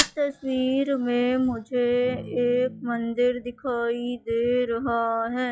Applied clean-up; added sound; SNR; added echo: classical method log-MMSE.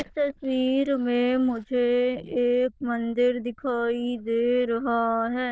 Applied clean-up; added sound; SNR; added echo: neural diffusion model UNIVERSE++.